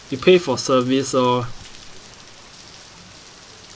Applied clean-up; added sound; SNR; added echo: none; Rain; 19 dB; none.